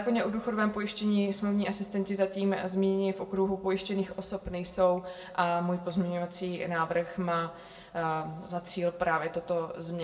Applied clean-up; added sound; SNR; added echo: none; none; none; reverberation time 0.4 s.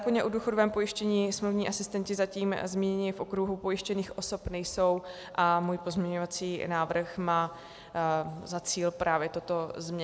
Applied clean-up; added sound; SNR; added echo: none; none; none; none.